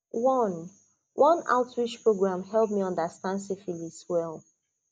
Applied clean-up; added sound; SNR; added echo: none; none; none; none.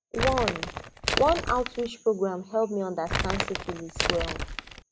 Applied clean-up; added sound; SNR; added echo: none; Crumpling, crinkling; 2 dB; none.